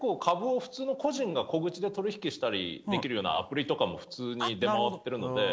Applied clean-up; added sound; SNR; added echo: none; none; none; none.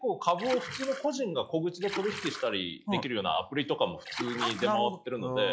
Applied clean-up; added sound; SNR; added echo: classical method log-MMSE.